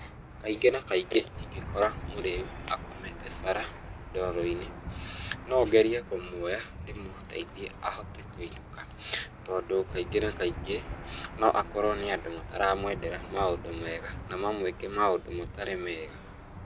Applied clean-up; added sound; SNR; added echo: none; Engine / Aircraft; 10 dB; none.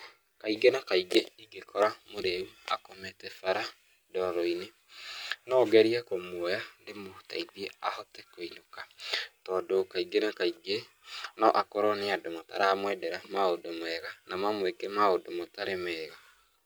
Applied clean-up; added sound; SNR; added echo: none; none; none; none.